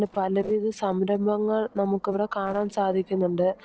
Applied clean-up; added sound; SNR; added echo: neural separator model SepFormer DNS4.